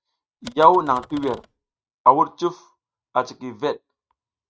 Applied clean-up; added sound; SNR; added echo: neural mask model RNNoise.